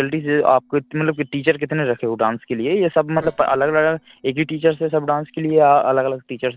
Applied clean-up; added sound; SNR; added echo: neural separator model SepFormer DNS4.